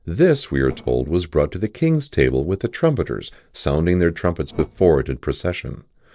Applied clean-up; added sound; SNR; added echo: neural separator model SepFormer DNS4.